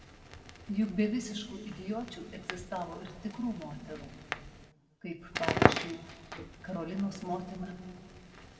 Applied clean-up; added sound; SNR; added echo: none; Crackle; -1 dB; reverberation time 1.7 s.